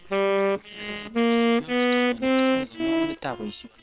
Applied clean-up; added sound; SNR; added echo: neural separator model SepFormer WHAM!.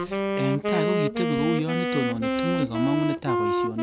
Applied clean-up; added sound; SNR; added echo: none; Wind instrument, woodwind instrument; -2 dB; none.